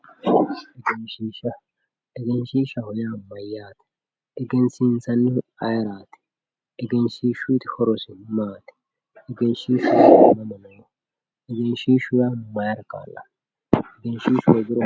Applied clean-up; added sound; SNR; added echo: none; none; none; none.